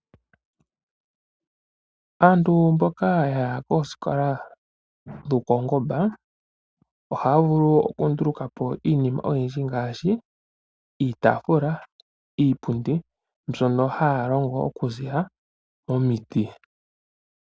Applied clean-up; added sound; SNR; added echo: none; none; none; none.